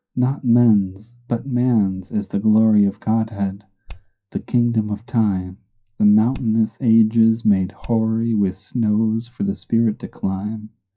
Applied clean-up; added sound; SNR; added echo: classical method WPE with log-MMSE.